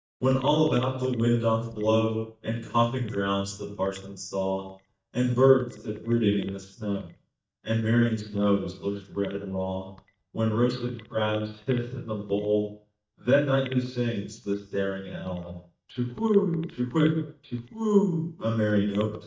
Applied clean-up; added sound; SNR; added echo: neural mask model DeepFilterNet 3.